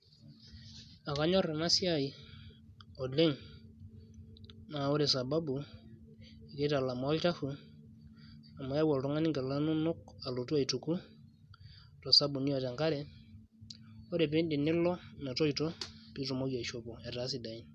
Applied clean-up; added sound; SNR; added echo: none; none; none; none.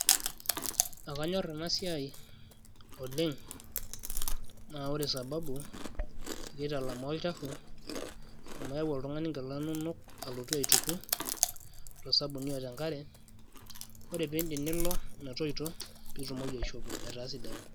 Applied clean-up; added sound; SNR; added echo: none; Chewing, mastication; -2 dB; none.